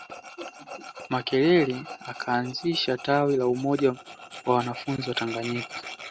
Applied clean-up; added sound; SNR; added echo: none; Tools; 14 dB; none.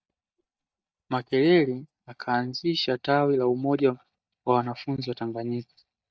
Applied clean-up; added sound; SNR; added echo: neural mask model DeepFilterNet 3.